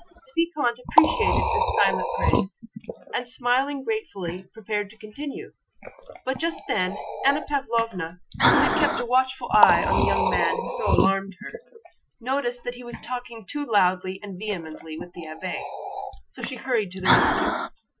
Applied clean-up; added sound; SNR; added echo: classical method Wiener filter.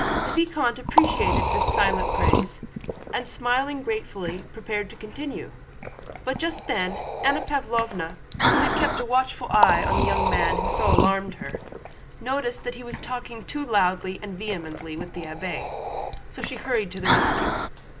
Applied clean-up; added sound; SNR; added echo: none; Liquid; -1 dB; none.